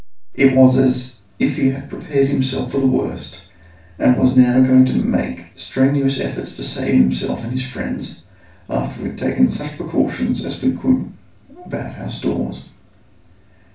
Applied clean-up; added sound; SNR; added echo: none; none; none; reverberation time 0.3 s.